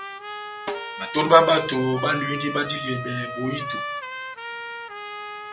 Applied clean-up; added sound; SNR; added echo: none; Trumpet + Snare drum; 8 dB; none.